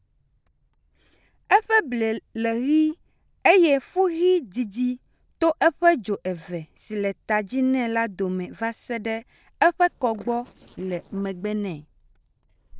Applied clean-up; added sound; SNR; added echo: neural separator model SepFormer DNS4.